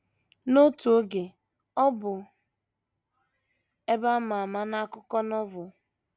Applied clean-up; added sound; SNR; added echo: none; none; none; none.